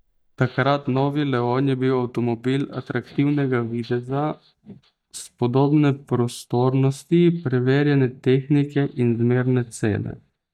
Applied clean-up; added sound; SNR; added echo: neural mask model DeepFilterNet 3.